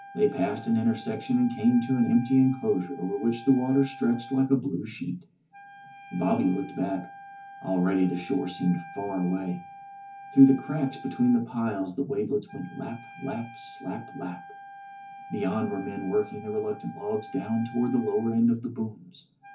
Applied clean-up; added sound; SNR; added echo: none; Wind instrument, woodwind instrument; 18 dB; reverberation time 0.3 s.